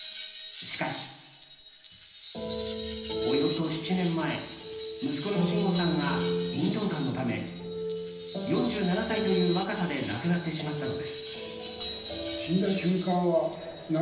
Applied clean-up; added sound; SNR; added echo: none; Screech; 12 dB; reverberation time 0.9 s.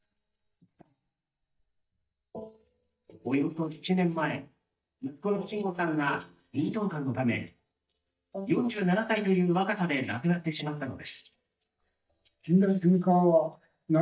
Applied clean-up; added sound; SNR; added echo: neural mask model DeepFilterNet 3.